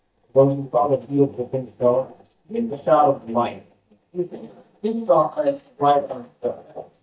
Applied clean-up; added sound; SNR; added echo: neural mask model DeepFilterNet 3.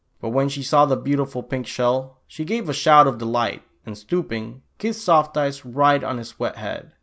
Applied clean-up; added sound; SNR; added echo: none; none; none; none.